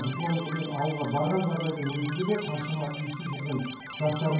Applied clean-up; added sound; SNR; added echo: none; Keyboard (musical); 10 dB; reverberation time 0.9 s.